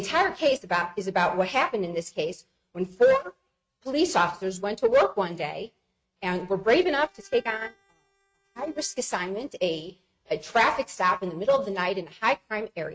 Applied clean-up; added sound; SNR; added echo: neural mask model RNNoise.